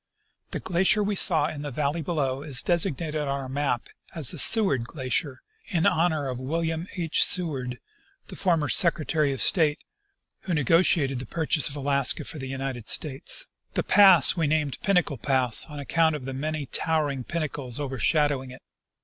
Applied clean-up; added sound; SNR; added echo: none; none; none; none.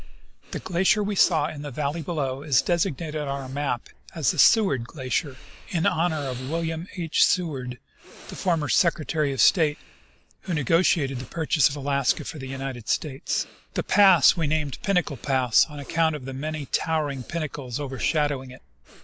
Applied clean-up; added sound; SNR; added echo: none; Breathing; 14 dB; none.